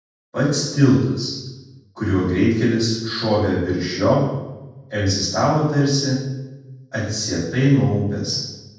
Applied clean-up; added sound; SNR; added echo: none; none; none; reverberation time 1.2 s.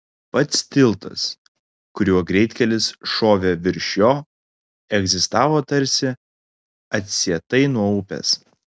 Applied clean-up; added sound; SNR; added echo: none; none; none; none.